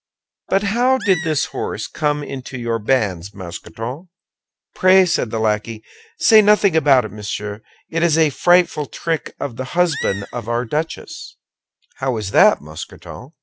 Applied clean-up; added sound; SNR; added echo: none; Animal; 13 dB; none.